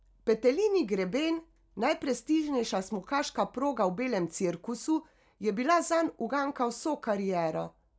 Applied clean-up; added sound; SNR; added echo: none; none; none; none.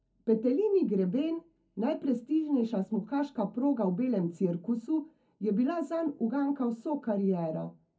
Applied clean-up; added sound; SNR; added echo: none; none; none; reverberation time 0.4 s.